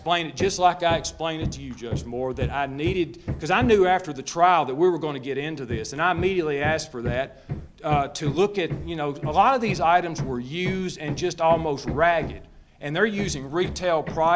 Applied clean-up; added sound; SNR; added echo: none; Hammer; 10 dB; none.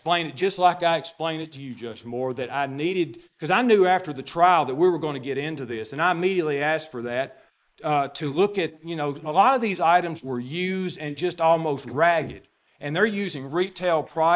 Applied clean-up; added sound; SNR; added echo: neural mask model Resemble Enhance denoiser.